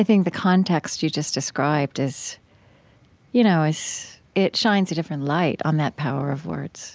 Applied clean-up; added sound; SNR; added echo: none; none; none; none.